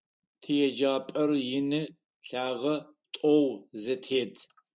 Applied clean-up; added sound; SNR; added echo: none; none; none; none.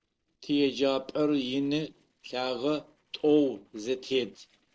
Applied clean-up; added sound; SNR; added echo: neural separator model SepFormer DNS4.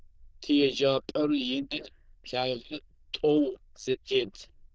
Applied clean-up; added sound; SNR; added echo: neural diffusion model UNIVERSE++.